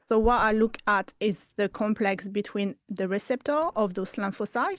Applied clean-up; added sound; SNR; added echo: neural mask model DeepFilterNet 3.